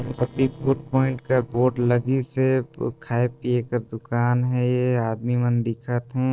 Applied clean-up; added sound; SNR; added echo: neural separator model SepFormer DNS4.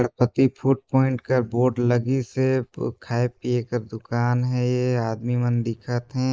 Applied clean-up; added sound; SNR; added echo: neural mask model Resemble Enhance denoiser.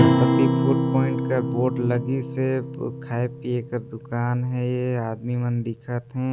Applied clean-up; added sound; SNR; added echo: none; Acoustic guitar; 0 dB; none.